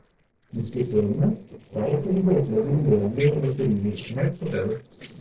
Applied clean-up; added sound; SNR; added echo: neural separator model SepFormer DNS4.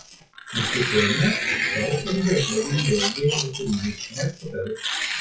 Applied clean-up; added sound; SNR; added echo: classical method WPE with log-MMSE.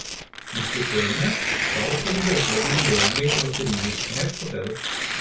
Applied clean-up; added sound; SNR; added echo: none; Tearing; -1 dB; reverberation time 0.2 s.